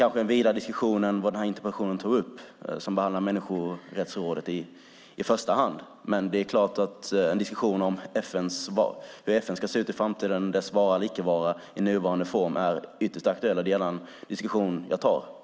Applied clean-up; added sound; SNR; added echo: none; none; none; none.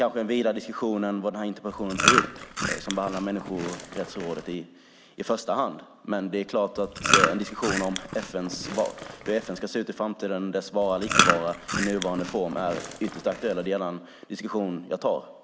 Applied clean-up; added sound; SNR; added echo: none; Chewing, mastication; 0 dB; none.